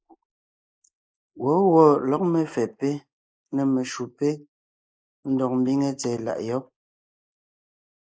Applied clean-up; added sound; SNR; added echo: neural mask model Resemble Enhance denoiser.